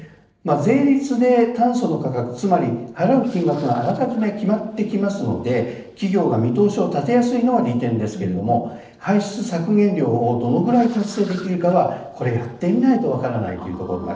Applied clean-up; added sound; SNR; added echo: neural separator model SepFormer DNS4.